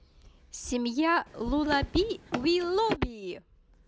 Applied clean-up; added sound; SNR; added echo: none; Run; 10 dB; none.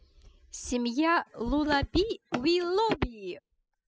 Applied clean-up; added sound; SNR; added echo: classical method spectral subtraction.